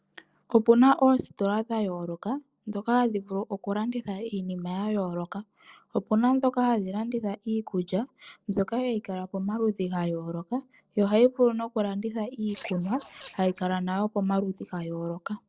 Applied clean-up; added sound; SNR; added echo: neural separator model SepFormer DNS4.